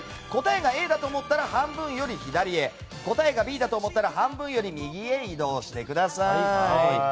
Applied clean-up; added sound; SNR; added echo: none; none; none; none.